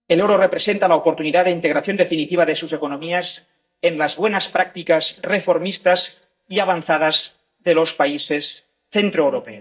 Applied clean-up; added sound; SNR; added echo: neural mask model DeepFilterNet 3.